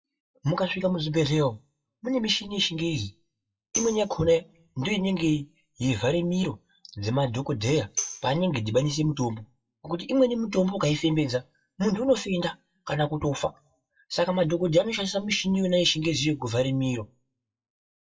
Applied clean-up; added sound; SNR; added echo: classical method WPE with log-MMSE.